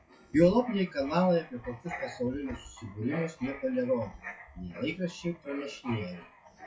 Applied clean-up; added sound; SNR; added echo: classical method WPE with log-MMSE.